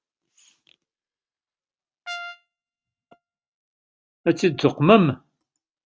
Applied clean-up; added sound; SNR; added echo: neural mask model RNNoise.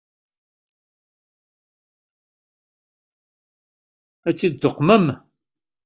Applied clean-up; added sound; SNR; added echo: neural mask model DeepFilterNet 3.